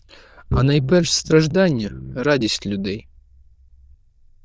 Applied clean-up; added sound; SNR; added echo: neural diffusion model UNIVERSE++.